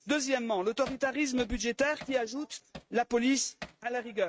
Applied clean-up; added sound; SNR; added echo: neural mask model RNNoise.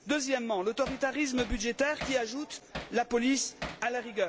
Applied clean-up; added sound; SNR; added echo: none; Hammer; 13 dB; none.